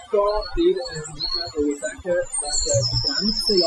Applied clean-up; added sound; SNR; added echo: classical method Wiener filter.